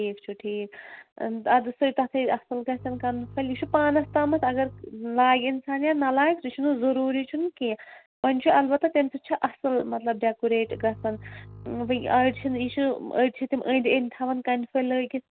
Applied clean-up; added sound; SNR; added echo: none; Bowed string instrument; 19 dB; none.